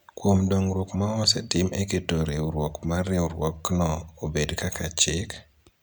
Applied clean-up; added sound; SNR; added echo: none; none; none; none.